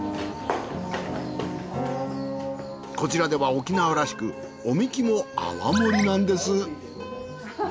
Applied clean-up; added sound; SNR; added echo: none; none; none; none.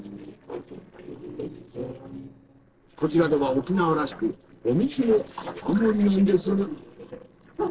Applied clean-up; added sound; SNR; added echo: neural separator model SepFormer DNS4.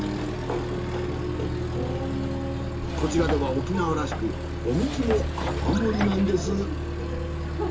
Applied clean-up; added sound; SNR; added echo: none; Accelerating, revving, vroom; 1 dB; reverberation time 0.2 s.